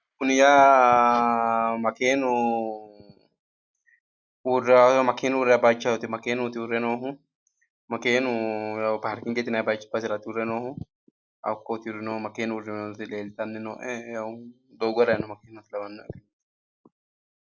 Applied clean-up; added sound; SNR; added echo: none; none; none; none.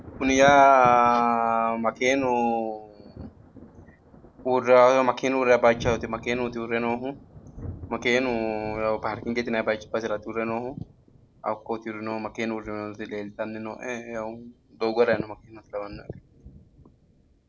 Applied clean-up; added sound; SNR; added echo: none; Thunder; 18 dB; none.